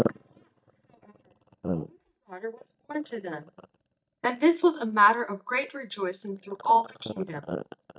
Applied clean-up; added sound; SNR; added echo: neural mask model DeepFilterNet 3.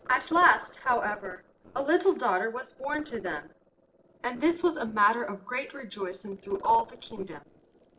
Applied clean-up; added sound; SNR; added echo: neural separator model SepFormer DNS4.